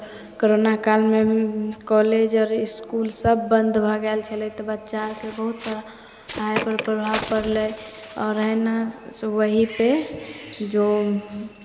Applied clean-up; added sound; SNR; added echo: none; Bird; 14 dB; none.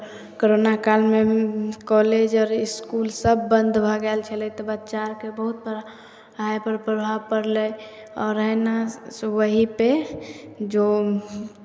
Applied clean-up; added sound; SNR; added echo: none; none; none; none.